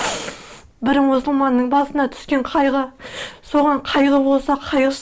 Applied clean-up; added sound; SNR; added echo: none; none; none; none.